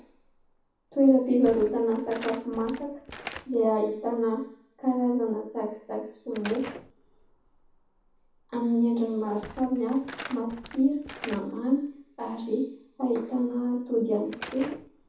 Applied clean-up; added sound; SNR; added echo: none; Slam / Wood; 18 dB; reverberation time 0.7 s.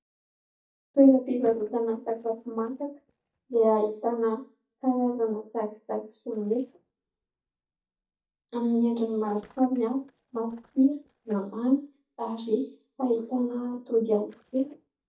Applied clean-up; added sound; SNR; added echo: neural mask model DeepFilterNet 3.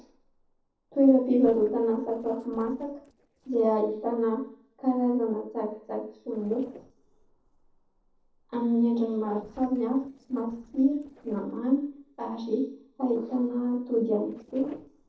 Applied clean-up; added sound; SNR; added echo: neural separator model SepFormer DNS4.